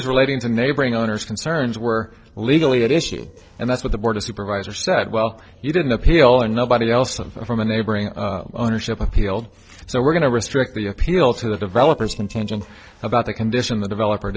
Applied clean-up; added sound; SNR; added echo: neural separator model SepFormer DNS4.